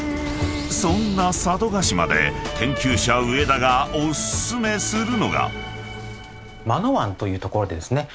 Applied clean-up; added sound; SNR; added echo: none; Boom; 15 dB; none.